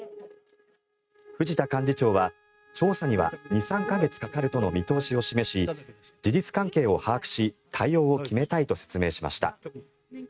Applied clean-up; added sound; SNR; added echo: neural mask model RNNoise.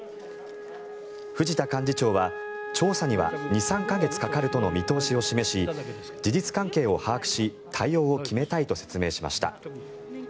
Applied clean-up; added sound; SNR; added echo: none; Wind instrument, woodwind instrument; 11 dB; none.